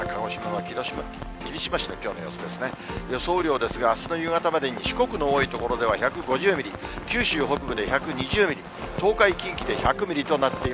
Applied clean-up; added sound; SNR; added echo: none; none; none; none.